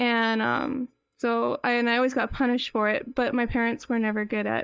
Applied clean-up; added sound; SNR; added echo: neural mask model DeepFilterNet 3.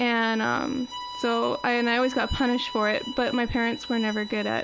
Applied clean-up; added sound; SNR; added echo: none; Bowed string instrument; 13 dB; none.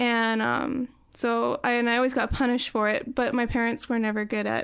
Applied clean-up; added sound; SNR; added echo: none; none; none; none.